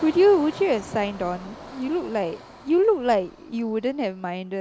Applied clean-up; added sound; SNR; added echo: none; Engine; 19 dB; none.